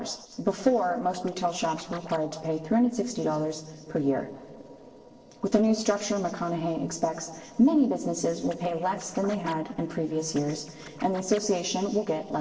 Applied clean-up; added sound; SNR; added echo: neural separator model SepFormer DNS4.